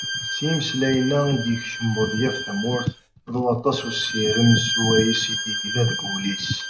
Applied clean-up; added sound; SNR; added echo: none; Bowed string instrument; 6 dB; none.